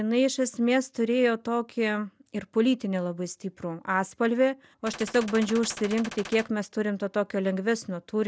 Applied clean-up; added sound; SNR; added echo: none; Gunshot, gunfire; 14 dB; none.